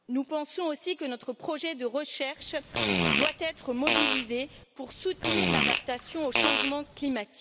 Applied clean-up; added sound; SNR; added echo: none; Fart; -4 dB; none.